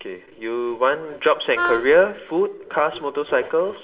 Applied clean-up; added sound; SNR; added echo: none; Wind instrument, woodwind instrument; 6 dB; reverberation time 1.3 s.